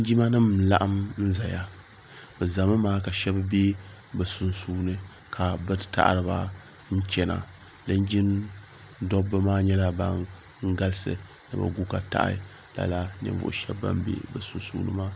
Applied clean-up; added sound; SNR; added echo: none; none; none; none.